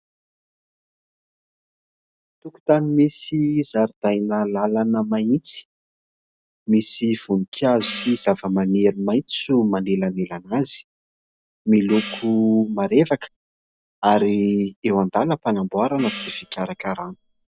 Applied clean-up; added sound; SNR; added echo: none; Gong; 15 dB; none.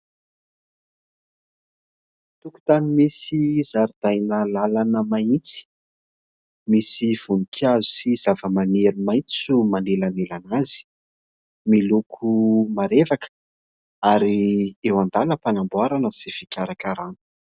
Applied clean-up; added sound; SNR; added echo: none; none; none; none.